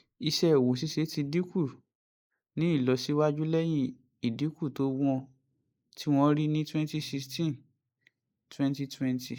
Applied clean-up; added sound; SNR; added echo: neural mask model Resemble Enhance denoiser.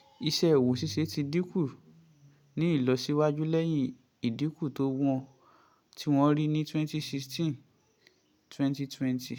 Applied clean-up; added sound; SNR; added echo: none; none; none; none.